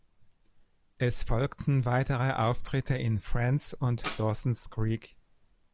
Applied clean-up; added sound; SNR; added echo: none; Tambourine; 0 dB; none.